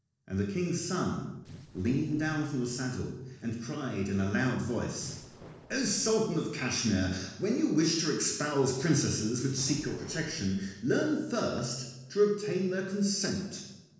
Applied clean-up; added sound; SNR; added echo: neural separator model SepFormer DNS4.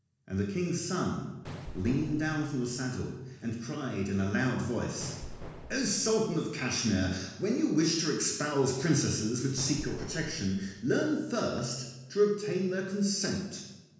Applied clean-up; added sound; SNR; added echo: none; Explosion; 16 dB; reverberation time 1.1 s.